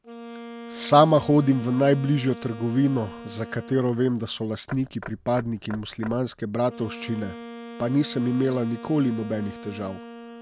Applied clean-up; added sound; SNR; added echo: none; Knock / Wood + Wind instrument, woodwind instrument; 15 dB; none.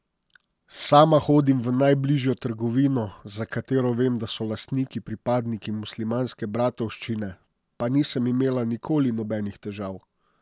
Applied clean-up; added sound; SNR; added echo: none; none; none; none.